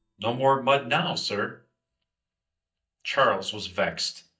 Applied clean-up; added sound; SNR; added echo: neural mask model DeepFilterNet 3.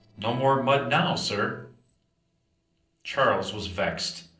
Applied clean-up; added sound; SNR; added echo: neural separator model SepFormer DNS4.